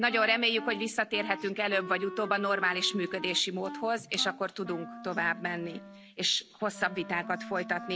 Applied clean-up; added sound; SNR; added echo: none; Wind instrument, woodwind instrument; 13 dB; none.